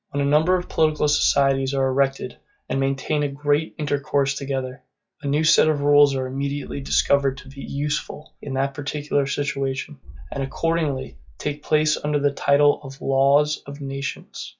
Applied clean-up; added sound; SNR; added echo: classical method log-MMSE.